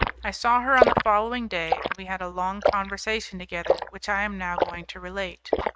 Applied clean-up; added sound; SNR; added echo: neural mask model RNNoise.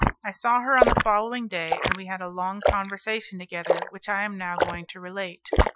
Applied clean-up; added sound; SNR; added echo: classical method Wiener filter.